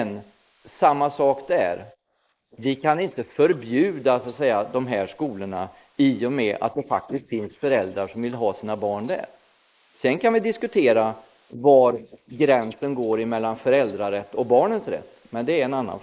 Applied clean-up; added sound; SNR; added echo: neural mask model Resemble Enhance denoiser.